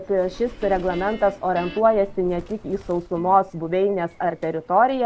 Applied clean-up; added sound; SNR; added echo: none; Guitar + Bird; 18 dB; none.